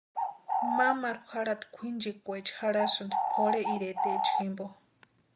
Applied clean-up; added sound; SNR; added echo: none; Bird; -4 dB; none.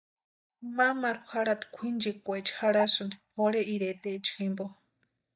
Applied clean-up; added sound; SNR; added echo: neural mask model DeepFilterNet 3.